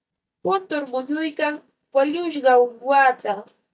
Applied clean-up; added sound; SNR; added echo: neural mask model DeepFilterNet 3.